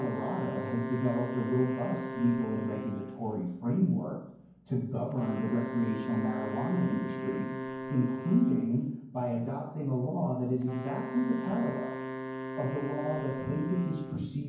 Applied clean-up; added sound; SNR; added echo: none; Wind instrument, woodwind instrument; 8 dB; reverberation time 0.9 s.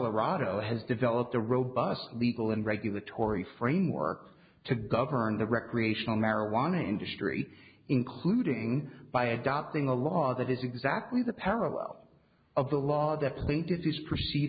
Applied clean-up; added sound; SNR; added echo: none; none; none; none.